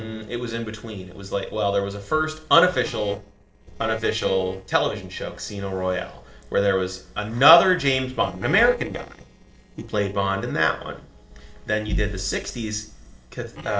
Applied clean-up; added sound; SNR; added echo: neural separator model SepFormer DNS4.